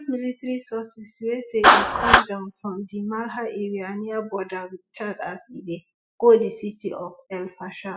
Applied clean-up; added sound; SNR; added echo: classical method spectral subtraction.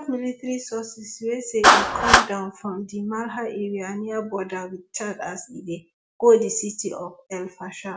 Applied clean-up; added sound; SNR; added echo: none; Clapping; 0 dB; none.